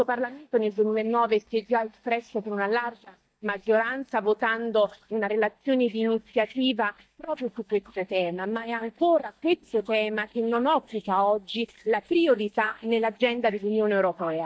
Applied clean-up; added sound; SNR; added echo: neural mask model DeepFilterNet 3.